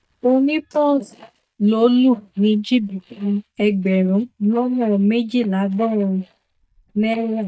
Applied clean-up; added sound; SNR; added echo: neural mask model DeepFilterNet 3.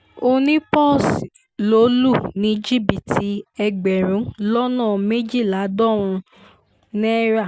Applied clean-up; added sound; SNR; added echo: none; none; none; none.